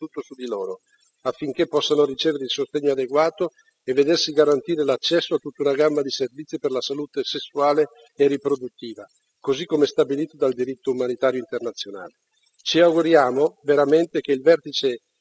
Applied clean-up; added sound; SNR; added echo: classical method spectral subtraction.